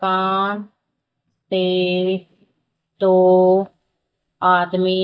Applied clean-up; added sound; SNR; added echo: neural mask model DeepFilterNet 3.